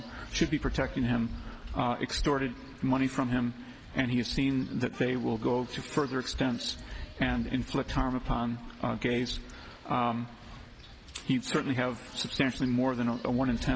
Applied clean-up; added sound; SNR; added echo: none; Wind; 14 dB; none.